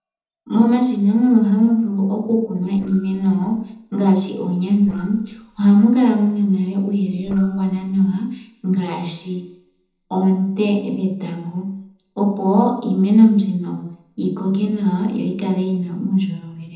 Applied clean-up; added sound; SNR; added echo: neural separator model SepFormer DNS4.